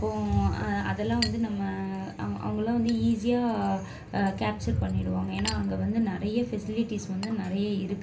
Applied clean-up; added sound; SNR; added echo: none; Chink, clink; 17 dB; reverberation time 0.3 s.